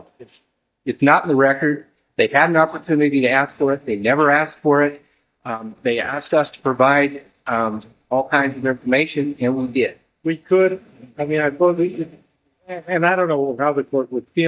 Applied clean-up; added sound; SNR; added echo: neural mask model DeepFilterNet 3.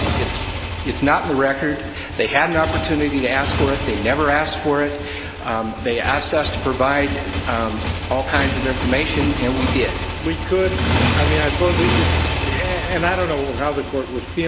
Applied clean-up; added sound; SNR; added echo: none; Motorcycle; 2 dB; none.